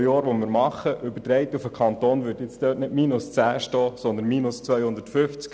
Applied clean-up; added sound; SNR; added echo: none; none; none; none.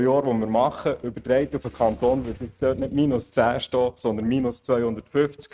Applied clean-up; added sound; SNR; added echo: neural mask model RNNoise.